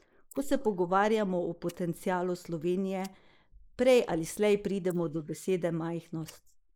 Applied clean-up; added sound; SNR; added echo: neural mask model Resemble Enhance denoiser.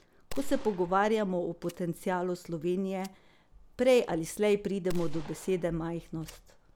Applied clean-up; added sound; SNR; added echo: none; Gunshot, gunfire; 10 dB; none.